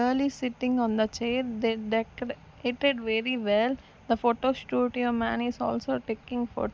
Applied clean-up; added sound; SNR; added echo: none; none; none; none.